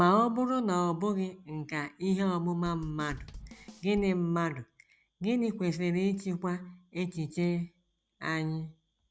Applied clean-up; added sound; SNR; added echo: none; Drum / Drum kit; 15 dB; none.